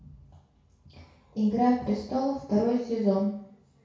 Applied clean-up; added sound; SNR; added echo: none; none; none; reverberation time 0.6 s.